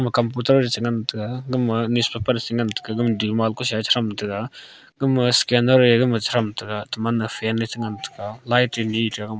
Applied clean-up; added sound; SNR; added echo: none; none; none; none.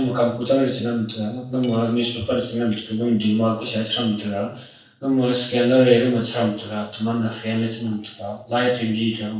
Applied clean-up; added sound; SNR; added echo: neural separator model SepFormer DNS4.